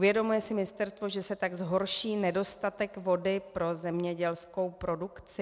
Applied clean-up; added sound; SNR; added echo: none; none; none; none.